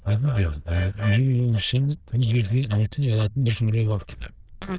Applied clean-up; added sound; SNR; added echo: neural diffusion model UNIVERSE++.